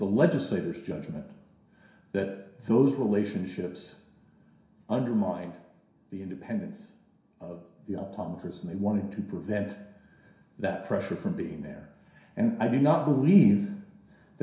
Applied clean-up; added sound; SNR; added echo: none; none; none; reverberation time 0.7 s.